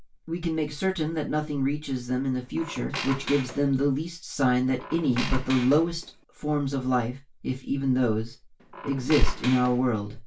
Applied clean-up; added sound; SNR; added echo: none; Squeak; 12 dB; reverberation time 0.2 s.